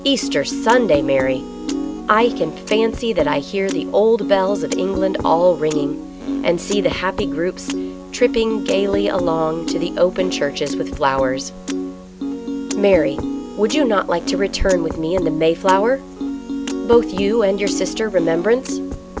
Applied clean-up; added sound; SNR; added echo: none; Piano; 6 dB; none.